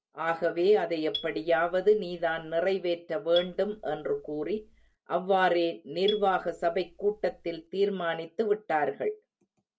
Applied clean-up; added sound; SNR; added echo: none; Marimba, xylophone; 16 dB; none.